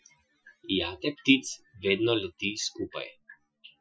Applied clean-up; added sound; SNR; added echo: classical method Wiener filter.